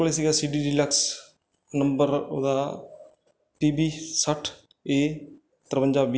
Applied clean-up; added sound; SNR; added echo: none; none; none; none.